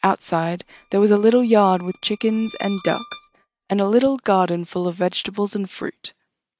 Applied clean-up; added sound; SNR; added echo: neural mask model RNNoise.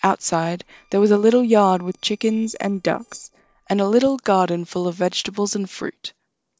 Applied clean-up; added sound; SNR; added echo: neural separator model SepFormer DNS4.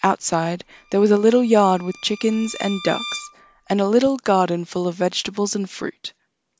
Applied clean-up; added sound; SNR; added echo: none; Bowed string instrument; 17 dB; none.